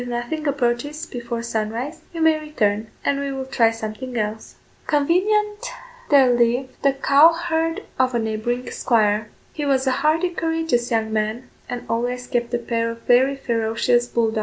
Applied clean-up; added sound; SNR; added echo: none; none; none; none.